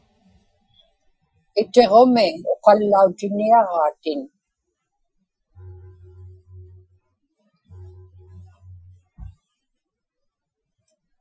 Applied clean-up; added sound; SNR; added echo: classical method Wiener filter.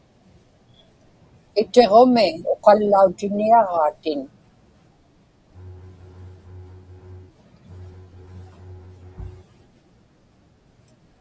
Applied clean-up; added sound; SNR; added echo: none; Bowed string instrument; 20 dB; none.